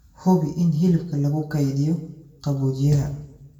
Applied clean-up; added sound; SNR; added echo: none; none; none; reverberation time 0.6 s.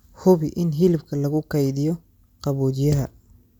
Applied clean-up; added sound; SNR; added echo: none; none; none; none.